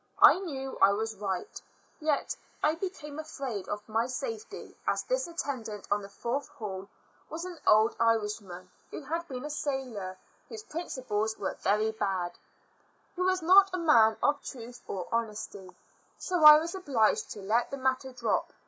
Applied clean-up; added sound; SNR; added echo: none; none; none; none.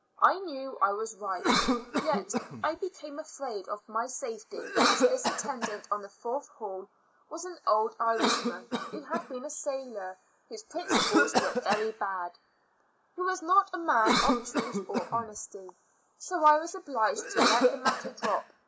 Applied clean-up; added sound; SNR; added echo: none; Cough; 1 dB; none.